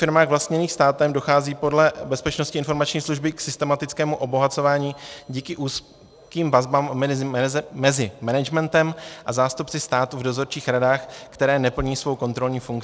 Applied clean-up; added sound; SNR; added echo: none; none; none; none.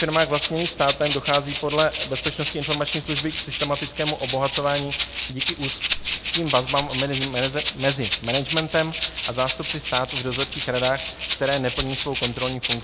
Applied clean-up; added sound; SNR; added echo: none; Rattle (instrument); -2 dB; none.